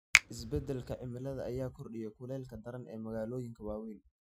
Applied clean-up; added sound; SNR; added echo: classical method Wiener filter.